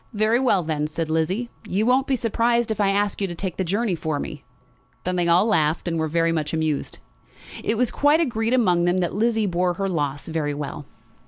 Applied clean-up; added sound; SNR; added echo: none; none; none; none.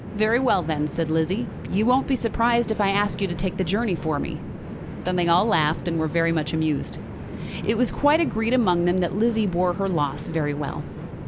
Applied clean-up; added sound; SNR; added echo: none; Train; 9 dB; none.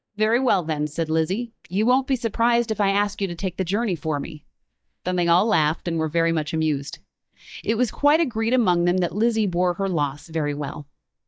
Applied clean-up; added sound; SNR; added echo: neural mask model DeepFilterNet 3.